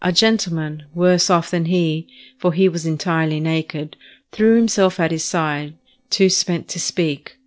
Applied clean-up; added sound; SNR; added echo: neural separator model SepFormer DNS4.